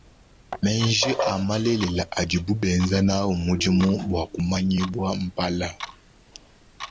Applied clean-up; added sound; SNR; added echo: none; Clock; 18 dB; none.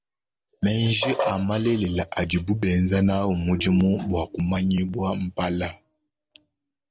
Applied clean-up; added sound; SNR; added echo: none; none; none; none.